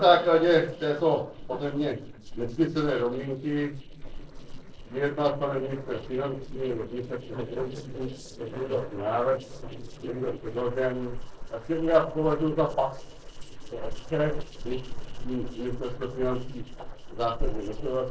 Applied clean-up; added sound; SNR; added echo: neural separator model SepFormer DNS4.